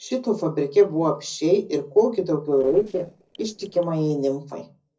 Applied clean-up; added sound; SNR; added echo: neural separator model SepFormer DNS4.